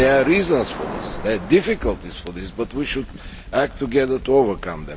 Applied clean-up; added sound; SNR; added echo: none; Crackle; 12 dB; none.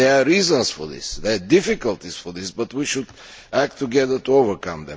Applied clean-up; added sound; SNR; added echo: none; none; none; none.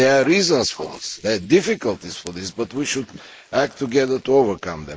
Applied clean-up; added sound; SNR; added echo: neural mask model Resemble Enhance denoiser.